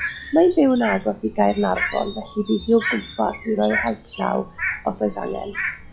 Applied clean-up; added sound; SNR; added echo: classical method log-MMSE.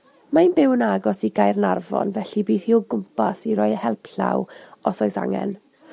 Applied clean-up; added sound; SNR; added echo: none; none; none; none.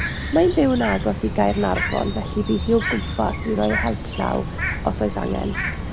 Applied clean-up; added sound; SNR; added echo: none; Bird; 4 dB; none.